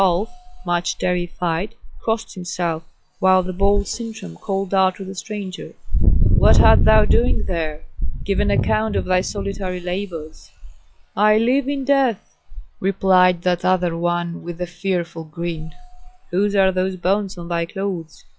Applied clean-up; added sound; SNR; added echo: classical method log-MMSE.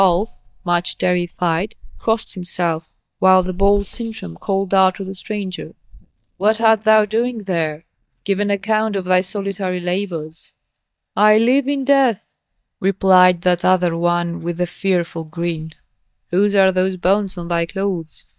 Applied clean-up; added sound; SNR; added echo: neural mask model DeepFilterNet 3.